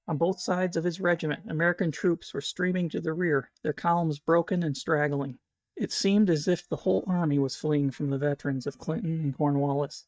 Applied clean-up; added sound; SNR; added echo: neural mask model DeepFilterNet 3.